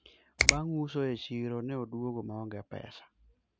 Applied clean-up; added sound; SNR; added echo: none; Finger snapping; -4 dB; none.